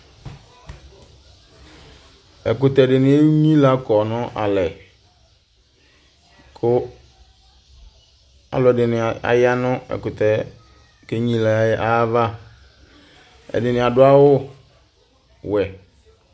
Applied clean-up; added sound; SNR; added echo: none; none; none; none.